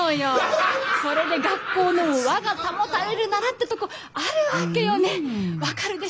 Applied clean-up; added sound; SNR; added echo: none; none; none; none.